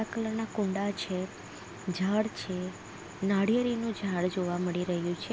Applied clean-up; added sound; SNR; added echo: none; none; none; none.